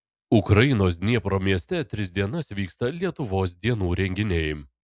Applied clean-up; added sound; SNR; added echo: none; none; none; none.